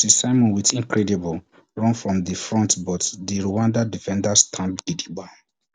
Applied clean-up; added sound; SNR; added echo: none; none; none; none.